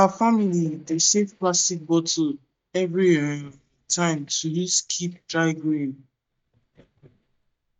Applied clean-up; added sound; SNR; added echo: neural mask model DeepFilterNet 3.